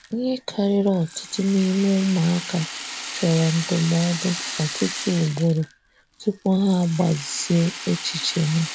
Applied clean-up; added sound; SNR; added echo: none; Rattle (instrument); 12 dB; none.